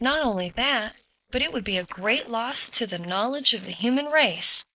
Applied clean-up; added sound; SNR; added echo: neural mask model Resemble Enhance denoiser.